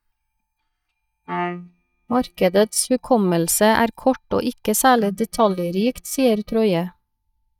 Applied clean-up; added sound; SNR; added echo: neural mask model DeepFilterNet 3.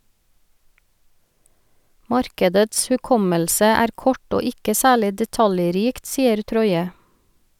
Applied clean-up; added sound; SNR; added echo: none; none; none; none.